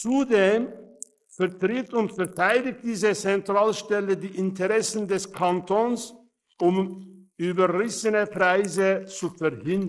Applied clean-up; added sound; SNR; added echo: neural mask model Resemble Enhance denoiser.